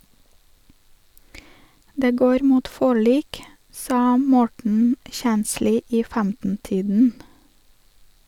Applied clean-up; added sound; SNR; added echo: none; none; none; none.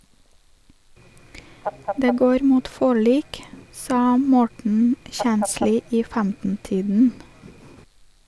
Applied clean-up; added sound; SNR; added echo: none; Fowl; 14 dB; none.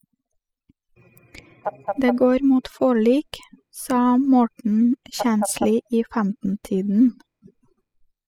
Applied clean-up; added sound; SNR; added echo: classical method spectral subtraction.